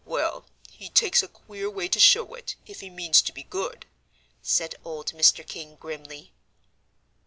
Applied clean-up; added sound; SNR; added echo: none; none; none; none.